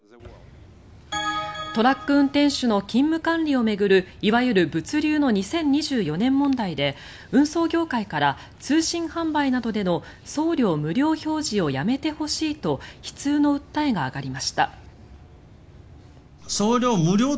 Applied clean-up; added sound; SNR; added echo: none; none; none; none.